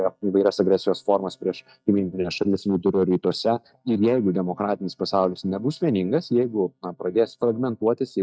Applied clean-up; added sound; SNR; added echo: neural mask model DeepFilterNet 3.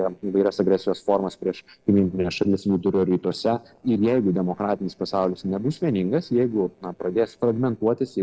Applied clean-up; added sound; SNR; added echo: neural separator model SepFormer DNS4.